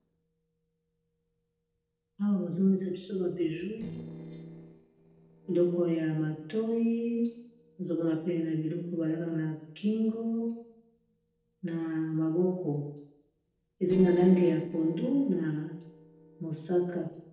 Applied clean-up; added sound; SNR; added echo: neural separator model SepFormer DNS4.